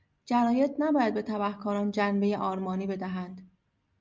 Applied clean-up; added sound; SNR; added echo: none; none; none; none.